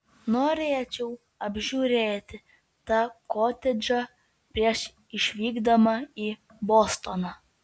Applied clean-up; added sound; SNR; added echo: none; none; none; none.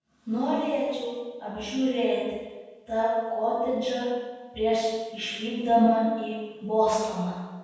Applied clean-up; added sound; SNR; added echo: none; none; none; reverberation time 1.2 s.